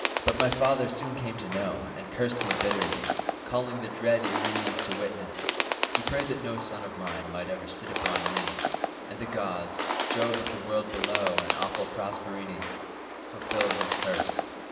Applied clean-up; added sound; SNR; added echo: none; Bird; -1 dB; reverberation time 1.1 s.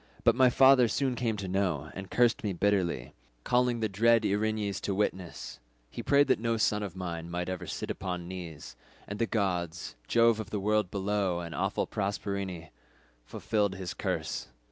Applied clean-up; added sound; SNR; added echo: none; none; none; none.